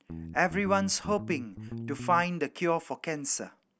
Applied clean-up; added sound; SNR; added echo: none; Guitar; 10 dB; none.